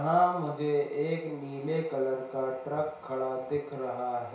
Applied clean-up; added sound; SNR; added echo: none; none; none; reverberation time 0.6 s.